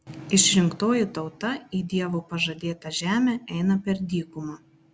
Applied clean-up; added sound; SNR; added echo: none; none; none; none.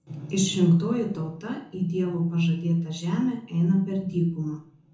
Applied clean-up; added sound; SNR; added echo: none; none; none; reverberation time 0.6 s.